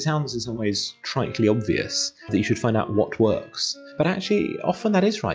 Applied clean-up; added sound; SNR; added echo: classical method log-MMSE.